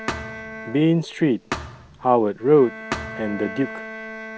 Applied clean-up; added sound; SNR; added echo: none; Bowed string instrument + Thump, thud; 11 dB; none.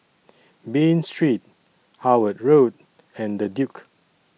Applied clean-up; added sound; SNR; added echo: none; none; none; none.